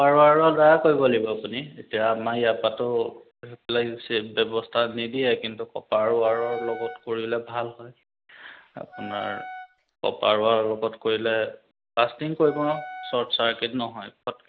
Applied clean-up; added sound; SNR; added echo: none; Wind instrument, woodwind instrument; 15 dB; none.